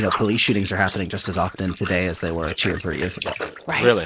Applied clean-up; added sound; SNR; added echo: neural mask model Resemble Enhance denoiser.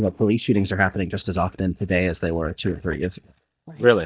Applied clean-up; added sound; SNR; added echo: neural mask model DeepFilterNet 3.